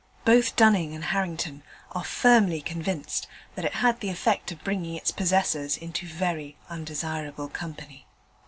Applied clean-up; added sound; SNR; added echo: none; none; none; none.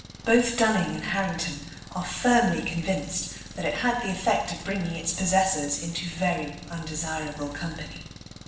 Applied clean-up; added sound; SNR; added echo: none; Engine; 17 dB; reverberation time 0.8 s.